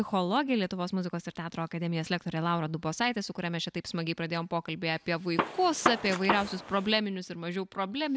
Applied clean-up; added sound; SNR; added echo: none; Gunshot, gunfire; 1 dB; none.